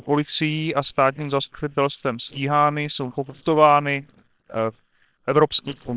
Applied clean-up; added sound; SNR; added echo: neural separator model SepFormer WHAM!.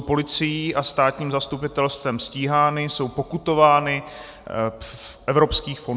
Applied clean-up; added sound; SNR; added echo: none; none; none; none.